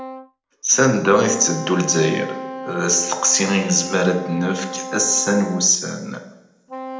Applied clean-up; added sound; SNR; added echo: none; Wind instrument, woodwind instrument; 12 dB; reverberation time 0.7 s.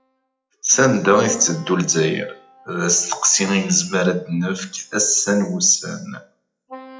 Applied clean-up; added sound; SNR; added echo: classical method WPE with log-MMSE.